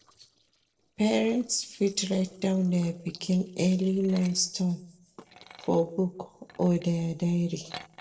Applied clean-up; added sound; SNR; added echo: neural separator model SepFormer DNS4.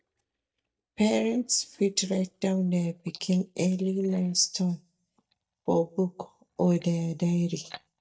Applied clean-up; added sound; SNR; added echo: neural mask model DeepFilterNet 3.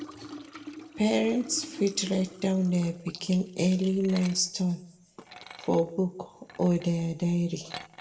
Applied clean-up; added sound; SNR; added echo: none; Liquid; 18 dB; reverberation time 0.6 s.